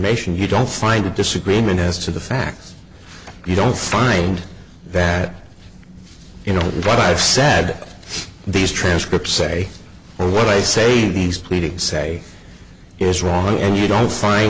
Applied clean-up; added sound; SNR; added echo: none; none; none; none.